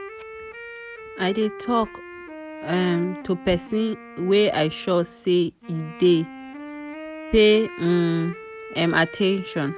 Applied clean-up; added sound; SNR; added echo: none; Wind instrument, woodwind instrument; 15 dB; none.